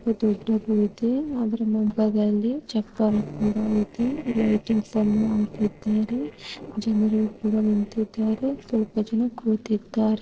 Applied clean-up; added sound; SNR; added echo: neural separator model SepFormer DNS4.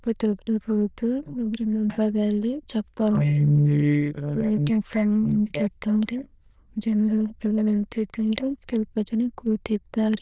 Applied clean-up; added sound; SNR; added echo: neural diffusion model UNIVERSE++.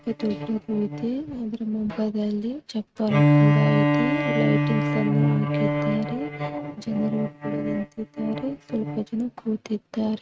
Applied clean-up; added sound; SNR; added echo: neural mask model RNNoise.